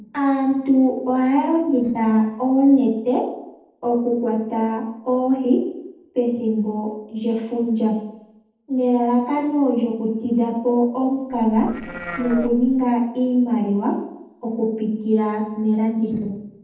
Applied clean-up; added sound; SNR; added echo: neural separator model SepFormer DNS4.